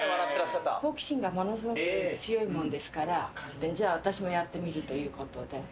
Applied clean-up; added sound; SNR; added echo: none; none; none; none.